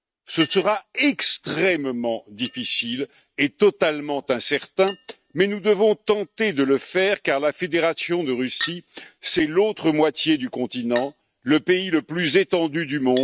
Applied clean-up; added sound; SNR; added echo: neural mask model RNNoise.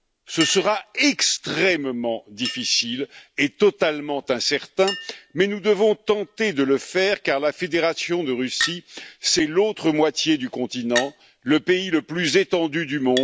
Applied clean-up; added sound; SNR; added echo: none; Chink, clink; 15 dB; none.